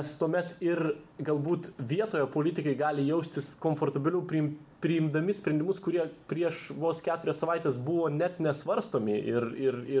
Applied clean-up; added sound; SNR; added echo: none; none; none; none.